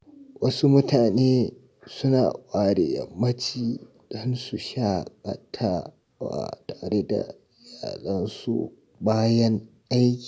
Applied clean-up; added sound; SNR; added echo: none; none; none; none.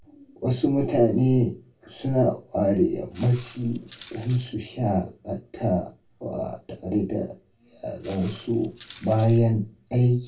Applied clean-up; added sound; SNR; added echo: none; Walk, footsteps; 20 dB; reverberation time 0.2 s.